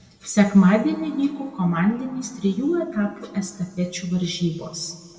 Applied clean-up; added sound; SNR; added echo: none; none; none; reverberation time 1.5 s.